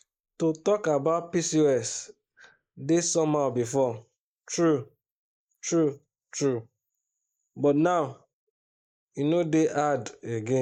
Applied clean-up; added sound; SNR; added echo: neural mask model Resemble Enhance denoiser.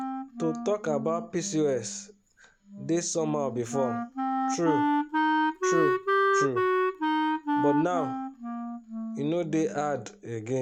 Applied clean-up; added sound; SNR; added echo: none; Wind instrument, woodwind instrument; -2 dB; none.